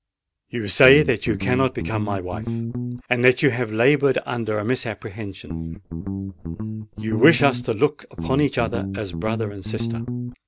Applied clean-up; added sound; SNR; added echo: none; Guitar; 6 dB; none.